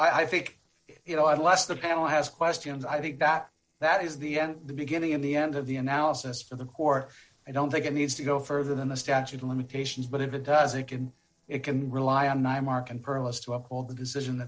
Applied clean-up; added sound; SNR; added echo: neural separator model SepFormer DNS4.